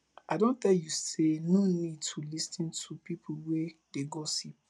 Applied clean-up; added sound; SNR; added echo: none; none; none; none.